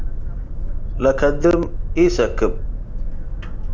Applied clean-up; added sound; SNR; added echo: none; Boat, Water vehicle; 1 dB; none.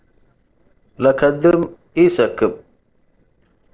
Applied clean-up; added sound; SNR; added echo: neural separator model SepFormer DNS4.